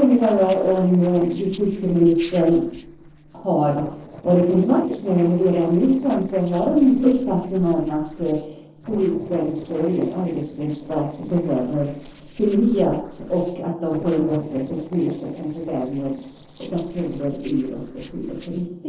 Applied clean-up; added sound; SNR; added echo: neural separator model SepFormer DNS4.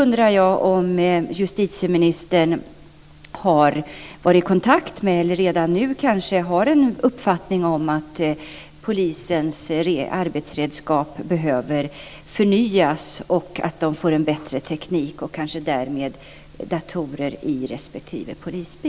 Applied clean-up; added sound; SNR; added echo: none; none; none; none.